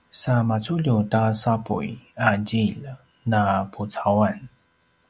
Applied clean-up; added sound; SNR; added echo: none; none; none; none.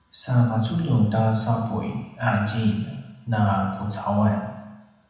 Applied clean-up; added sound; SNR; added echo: none; none; none; reverberation time 1.1 s.